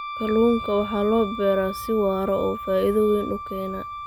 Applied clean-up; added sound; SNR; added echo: none; Wind instrument, woodwind instrument; 10 dB; none.